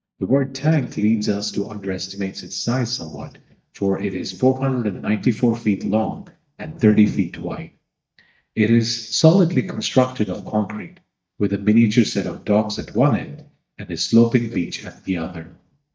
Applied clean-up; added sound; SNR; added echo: neural mask model DeepFilterNet 3.